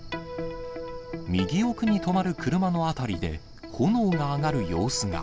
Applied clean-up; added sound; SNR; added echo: none; Cricket; 16 dB; none.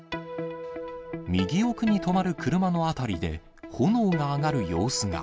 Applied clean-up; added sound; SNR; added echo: none; none; none; none.